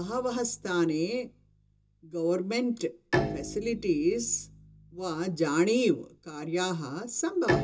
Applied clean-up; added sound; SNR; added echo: none; Bowed string instrument; 8 dB; reverberation time 0.2 s.